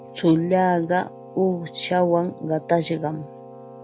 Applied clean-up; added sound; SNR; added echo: none; Keyboard (musical); 18 dB; none.